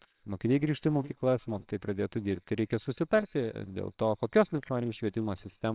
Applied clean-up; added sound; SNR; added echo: neural separator model SepFormer WHAMR!.